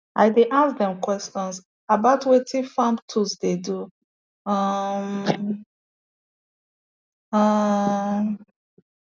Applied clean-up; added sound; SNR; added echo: none; none; none; none.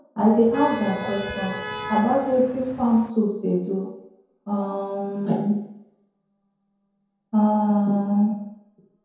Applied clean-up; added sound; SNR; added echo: none; Motor vehicle (road); 11 dB; reverberation time 0.9 s.